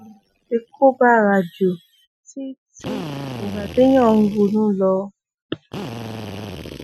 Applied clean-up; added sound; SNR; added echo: classical method Wiener filter.